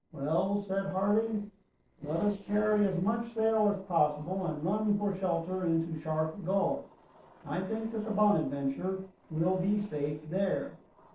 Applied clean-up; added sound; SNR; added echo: neural separator model SepFormer DNS4.